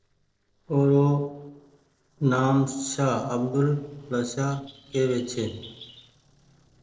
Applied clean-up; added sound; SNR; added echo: neural separator model SepFormer DNS4.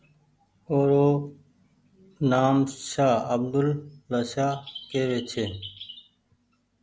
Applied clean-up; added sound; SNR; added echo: none; none; none; none.